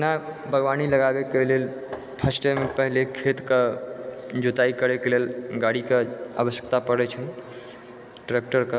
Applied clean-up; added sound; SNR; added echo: none; none; none; none.